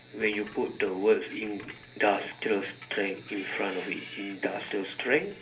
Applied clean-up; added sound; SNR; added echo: none; Screech; 17 dB; reverberation time 0.3 s.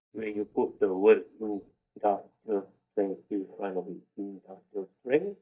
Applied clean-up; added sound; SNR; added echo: neural mask model DeepFilterNet 3.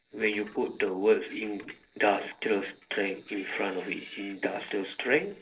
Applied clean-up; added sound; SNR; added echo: neural separator model SepFormer DNS4.